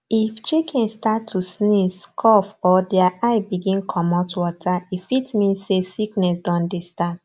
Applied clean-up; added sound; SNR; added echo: none; none; none; none.